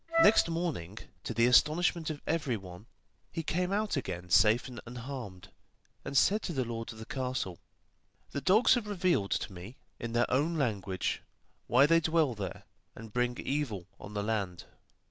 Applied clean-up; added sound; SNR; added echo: none; Wind instrument, woodwind instrument; 2 dB; none.